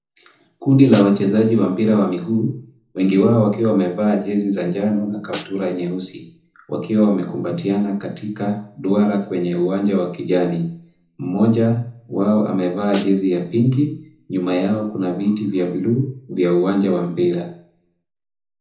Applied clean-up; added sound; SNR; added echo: none; Snare drum; 18 dB; reverberation time 0.6 s.